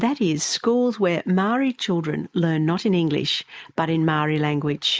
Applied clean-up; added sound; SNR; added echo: neural mask model Resemble Enhance denoiser.